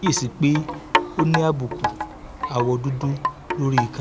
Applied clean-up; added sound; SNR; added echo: none; Wind chime; 4 dB; none.